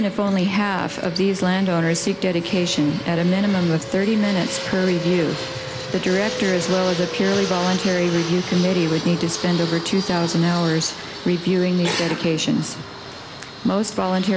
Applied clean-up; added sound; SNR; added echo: none; Fixed-wing aircraft, airplane; 10 dB; none.